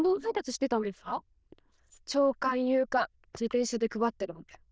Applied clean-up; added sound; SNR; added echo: neural diffusion model UNIVERSE++.